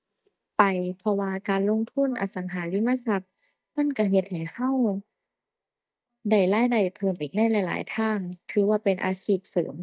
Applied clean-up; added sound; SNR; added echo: neural mask model DeepFilterNet 3.